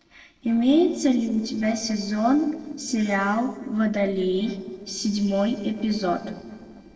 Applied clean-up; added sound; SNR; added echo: neural separator model SepFormer DNS4.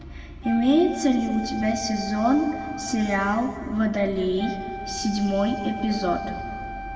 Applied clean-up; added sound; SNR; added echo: none; Wind instrument, woodwind instrument; 11 dB; reverberation time 1.9 s.